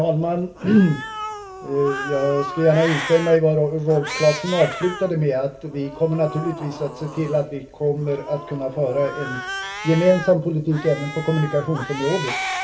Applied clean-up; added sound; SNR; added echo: none; Cat; 11 dB; reverberation time 0.2 s.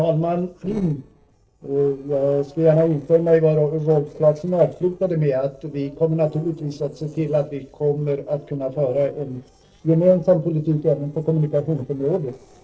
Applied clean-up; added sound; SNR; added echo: neural separator model SepFormer DNS4.